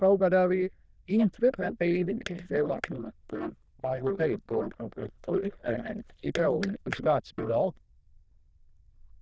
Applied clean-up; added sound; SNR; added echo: neural diffusion model UNIVERSE++.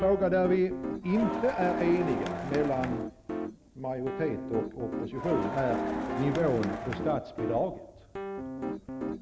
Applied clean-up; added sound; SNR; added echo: none; Crowd + Piano; 4 dB; none.